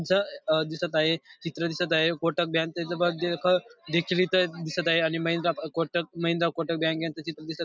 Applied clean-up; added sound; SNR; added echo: none; none; none; none.